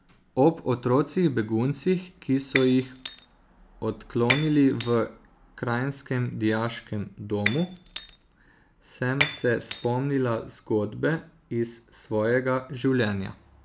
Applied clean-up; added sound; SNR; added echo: none; Shatter; 9 dB; none.